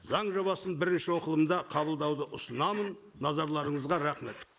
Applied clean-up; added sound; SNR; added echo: neural mask model Resemble Enhance denoiser.